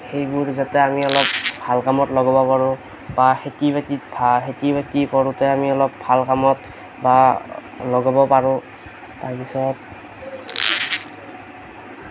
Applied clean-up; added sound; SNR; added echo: none; Squeak; 4 dB; none.